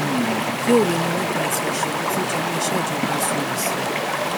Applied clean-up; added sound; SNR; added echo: none; Stream; -4 dB; none.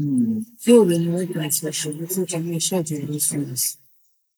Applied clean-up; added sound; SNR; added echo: neural mask model Resemble Enhance denoiser.